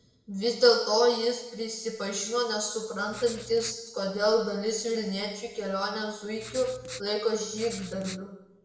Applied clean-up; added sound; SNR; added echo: none; Writing; 15 dB; reverberation time 0.9 s.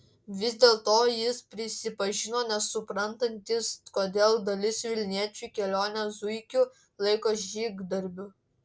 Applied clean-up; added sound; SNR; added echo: none; none; none; none.